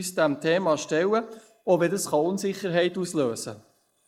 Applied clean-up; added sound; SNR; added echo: neural mask model Resemble Enhance denoiser.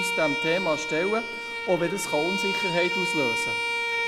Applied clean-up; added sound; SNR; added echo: none; Bowed string instrument; 0 dB; none.